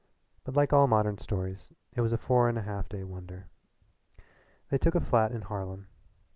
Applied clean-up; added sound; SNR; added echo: none; none; none; none.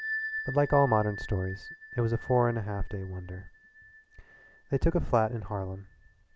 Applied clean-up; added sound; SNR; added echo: none; Bell; 13 dB; none.